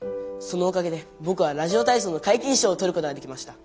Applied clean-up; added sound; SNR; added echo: none; none; none; none.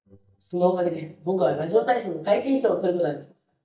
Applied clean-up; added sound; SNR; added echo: neural mask model DeepFilterNet 3.